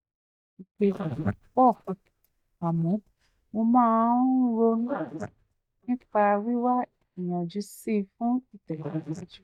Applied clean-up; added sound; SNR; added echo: neural mask model DeepFilterNet 3.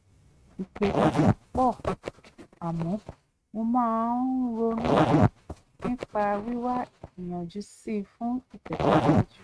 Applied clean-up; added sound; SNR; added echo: neural mask model RNNoise.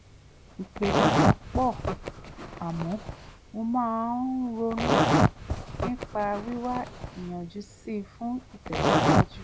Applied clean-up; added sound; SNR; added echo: none; Zipper (clothing); -4 dB; none.